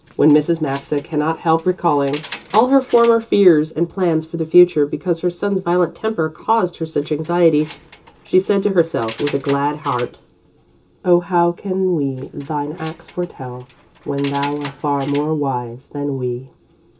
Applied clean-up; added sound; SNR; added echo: none; Keys jangling; 19 dB; reverberation time 0.2 s.